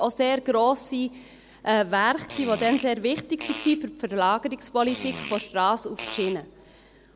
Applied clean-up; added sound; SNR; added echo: none; Fart; 14 dB; none.